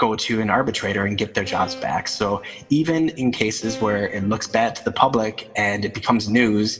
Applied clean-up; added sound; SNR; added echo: none; Bowed string instrument; 17 dB; reverberation time 0.4 s.